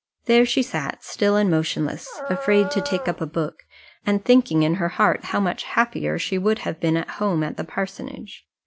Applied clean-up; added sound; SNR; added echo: none; Dog; 8 dB; none.